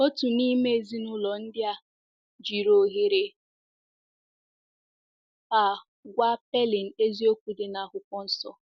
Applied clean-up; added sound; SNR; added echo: none; none; none; none.